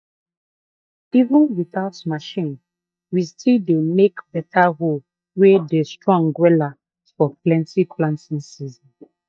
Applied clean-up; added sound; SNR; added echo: neural mask model DeepFilterNet 3.